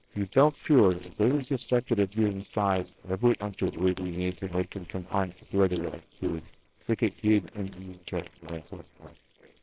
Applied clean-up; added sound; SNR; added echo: neural separator model SepFormer WHAMR!.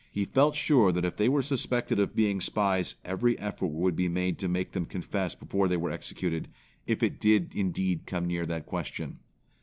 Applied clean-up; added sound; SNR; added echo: none; none; none; none.